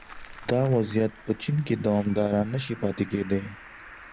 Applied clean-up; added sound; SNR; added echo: none; Cricket; 19 dB; none.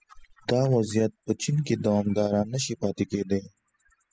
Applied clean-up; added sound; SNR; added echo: classical method spectral subtraction.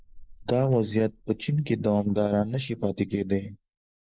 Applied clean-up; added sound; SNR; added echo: neural mask model Resemble Enhance denoiser.